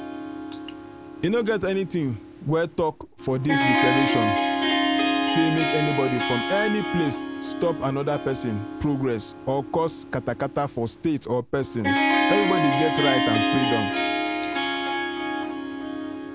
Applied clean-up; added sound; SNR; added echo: none; Harp; -1 dB; none.